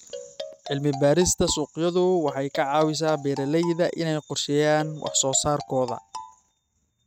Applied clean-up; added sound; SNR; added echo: neural mask model RNNoise.